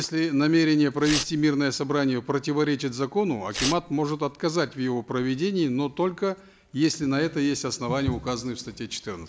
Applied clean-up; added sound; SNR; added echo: none; Tearing; 10 dB; none.